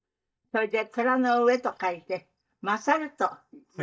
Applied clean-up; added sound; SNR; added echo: neural mask model DeepFilterNet 3.